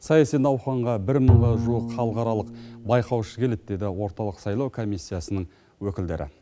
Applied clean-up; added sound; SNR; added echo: none; Bowed string instrument; 1 dB; none.